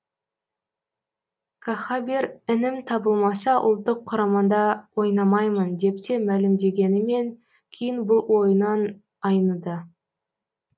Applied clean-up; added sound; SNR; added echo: none; none; none; none.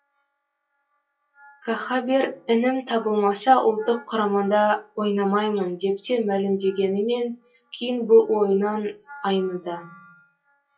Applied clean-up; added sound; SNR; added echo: classical method WPE with log-MMSE.